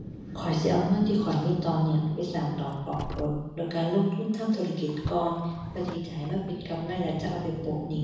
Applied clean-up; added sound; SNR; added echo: none; Car; 12 dB; reverberation time 1.1 s.